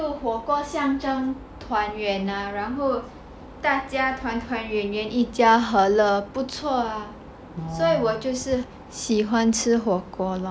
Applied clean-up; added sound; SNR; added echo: none; none; none; none.